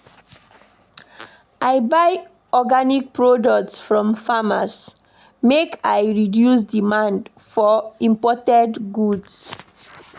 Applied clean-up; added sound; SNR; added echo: none; none; none; none.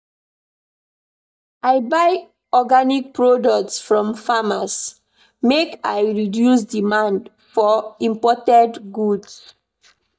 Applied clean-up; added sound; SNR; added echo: neural mask model DeepFilterNet 3.